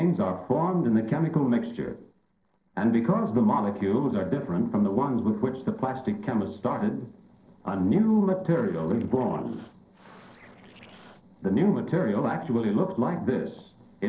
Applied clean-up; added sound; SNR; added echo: neural separator model SepFormer DNS4.